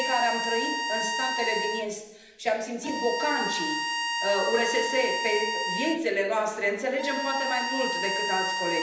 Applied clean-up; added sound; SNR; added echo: none; Bowed string instrument; 1 dB; reverberation time 0.9 s.